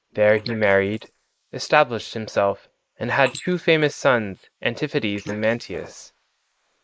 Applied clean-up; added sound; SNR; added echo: neural mask model Resemble Enhance denoiser.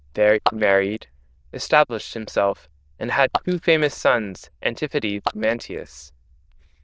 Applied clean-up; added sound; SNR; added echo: neural diffusion model UNIVERSE++.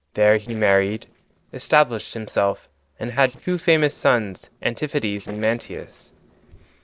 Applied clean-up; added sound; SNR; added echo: neural separator model SepFormer DNS4.